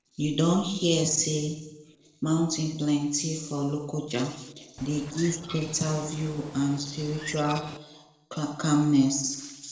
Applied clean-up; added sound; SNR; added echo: neural separator model SepFormer DNS4.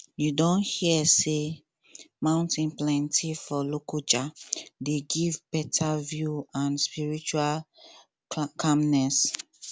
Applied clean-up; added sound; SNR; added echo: none; none; none; none.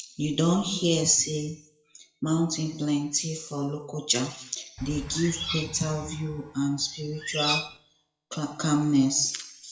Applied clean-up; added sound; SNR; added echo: classical method WPE with log-MMSE.